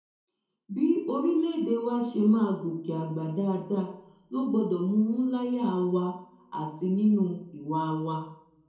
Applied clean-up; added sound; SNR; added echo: none; none; none; reverberation time 2.6 s.